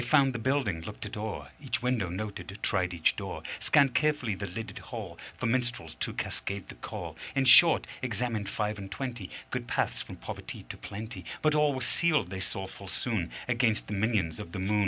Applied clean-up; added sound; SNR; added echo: none; Domestic sounds, home sounds; 17 dB; none.